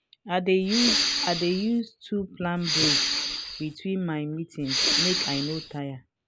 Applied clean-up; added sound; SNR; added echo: none; Respiratory sounds; -2 dB; none.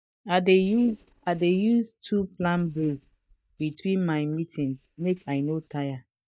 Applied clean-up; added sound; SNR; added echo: neural mask model DeepFilterNet 3.